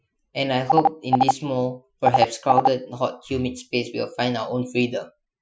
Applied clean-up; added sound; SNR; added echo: classical method Wiener filter.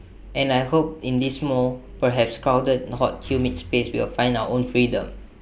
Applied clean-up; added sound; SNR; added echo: none; none; none; none.